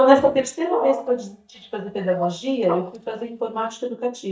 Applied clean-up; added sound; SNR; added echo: neural mask model DeepFilterNet 3.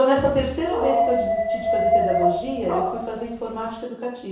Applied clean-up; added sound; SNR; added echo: none; Dog; -1 dB; reverberation time 0.7 s.